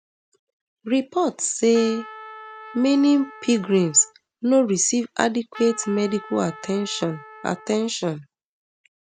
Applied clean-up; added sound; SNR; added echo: none; Trumpet; 19 dB; none.